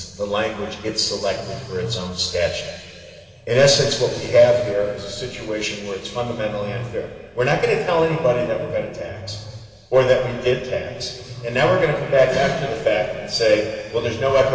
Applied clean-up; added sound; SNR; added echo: none; Growling; 19 dB; reverberation time 2.5 s.